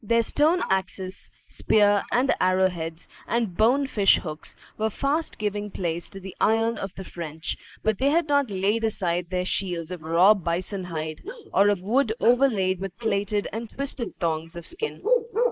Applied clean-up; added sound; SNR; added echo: neural mask model Resemble Enhance denoiser.